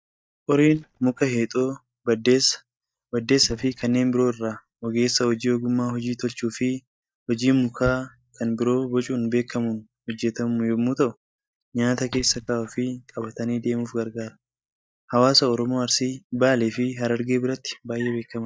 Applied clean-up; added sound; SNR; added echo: neural mask model DeepFilterNet 3.